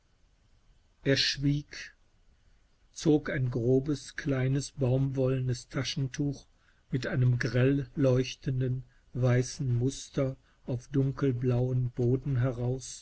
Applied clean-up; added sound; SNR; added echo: none; none; none; none.